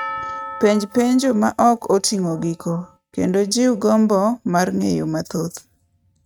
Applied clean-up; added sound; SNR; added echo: neural mask model RNNoise.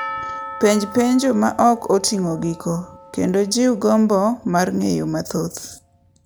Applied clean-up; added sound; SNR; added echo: none; Percussion; 17 dB; none.